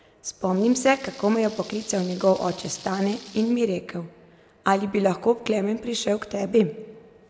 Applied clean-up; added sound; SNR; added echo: none; Rain; 20 dB; none.